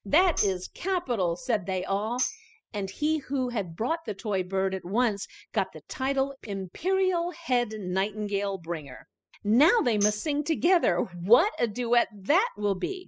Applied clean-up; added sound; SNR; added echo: classical method spectral subtraction.